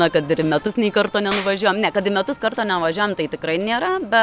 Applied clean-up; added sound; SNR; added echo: none; Clapping; 17 dB; none.